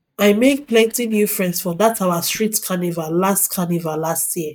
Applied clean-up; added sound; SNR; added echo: neural mask model DeepFilterNet 3.